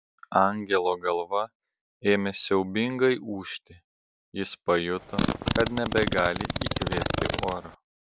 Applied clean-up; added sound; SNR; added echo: none; Fart; 1 dB; none.